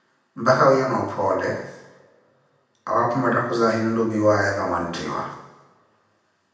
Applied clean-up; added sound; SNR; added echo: none; none; none; reverberation time 0.9 s.